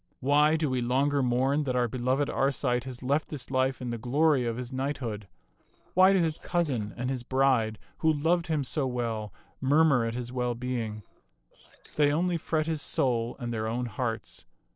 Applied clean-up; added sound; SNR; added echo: neural separator model SepFormer DNS4.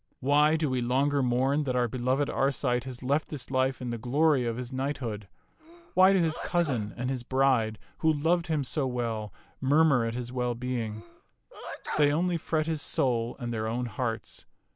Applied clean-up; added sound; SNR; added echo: neural mask model Resemble Enhance denoiser.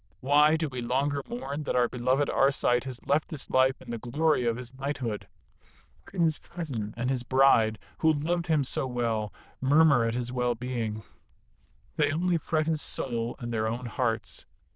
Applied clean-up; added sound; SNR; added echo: neural diffusion model UNIVERSE++.